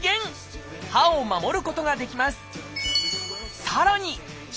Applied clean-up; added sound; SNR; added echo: none; none; none; none.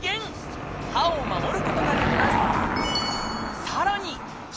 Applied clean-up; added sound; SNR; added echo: none; Car passing by / Engine; -3 dB; none.